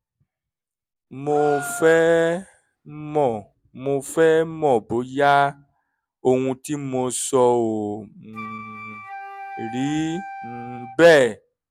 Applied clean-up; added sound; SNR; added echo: none; Wind instrument, woodwind instrument + Gasp; 15 dB; none.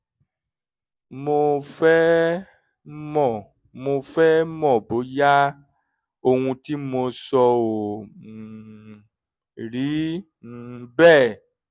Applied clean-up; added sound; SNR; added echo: none; none; none; none.